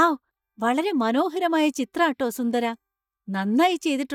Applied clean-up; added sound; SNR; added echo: neural mask model DeepFilterNet 3.